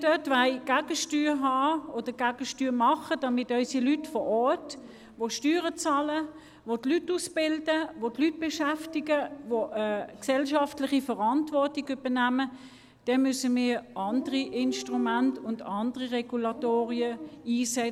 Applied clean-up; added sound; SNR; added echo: none; Dog; 18 dB; none.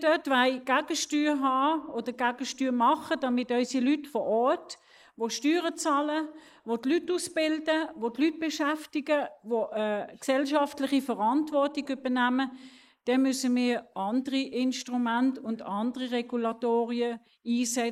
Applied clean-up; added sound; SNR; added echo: neural mask model Resemble Enhance denoiser.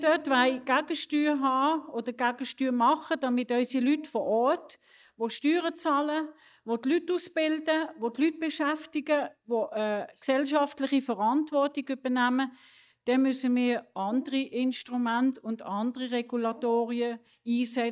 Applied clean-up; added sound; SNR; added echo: neural mask model DeepFilterNet 3.